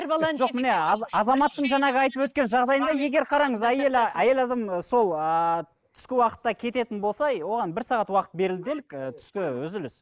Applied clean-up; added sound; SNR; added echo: neural mask model Resemble Enhance denoiser.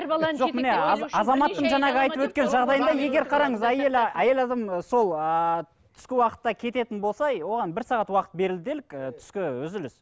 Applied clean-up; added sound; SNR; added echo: none; none; none; none.